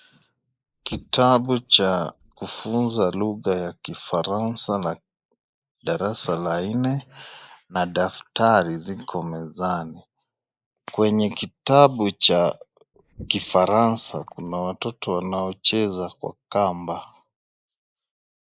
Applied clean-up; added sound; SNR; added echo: neural mask model Resemble Enhance denoiser.